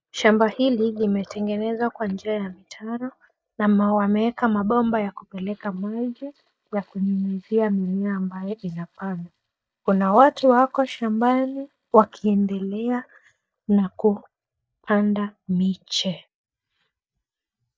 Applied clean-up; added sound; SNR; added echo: neural mask model DeepFilterNet 3.